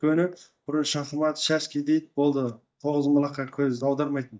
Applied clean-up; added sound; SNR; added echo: neural mask model DeepFilterNet 3.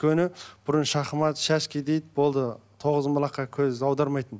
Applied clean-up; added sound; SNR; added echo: none; none; none; none.